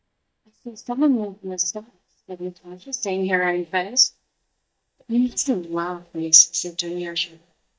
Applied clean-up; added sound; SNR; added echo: neural mask model DeepFilterNet 3.